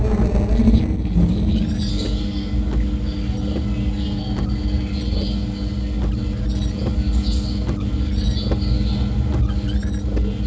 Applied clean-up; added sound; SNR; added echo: neural separator model SepFormer DNS4.